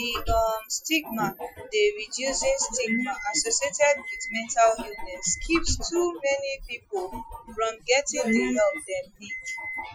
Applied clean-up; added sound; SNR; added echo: classical method Wiener filter.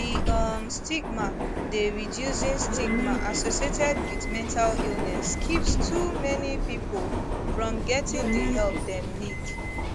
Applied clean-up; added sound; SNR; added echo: none; Subway, metro, underground + Subway, metro, underground; -3 dB; none.